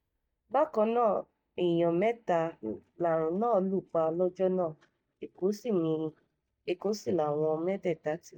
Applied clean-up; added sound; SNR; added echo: neural mask model DeepFilterNet 3.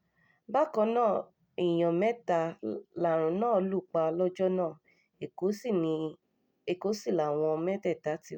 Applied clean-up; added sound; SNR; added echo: none; none; none; none.